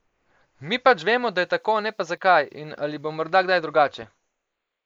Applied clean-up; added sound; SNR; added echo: neural mask model Resemble Enhance denoiser.